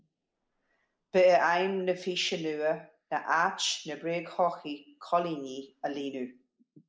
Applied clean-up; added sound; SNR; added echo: neural mask model Resemble Enhance denoiser.